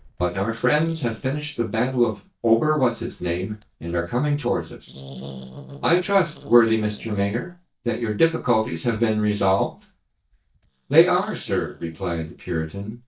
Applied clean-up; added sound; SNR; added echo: neural mask model DeepFilterNet 3.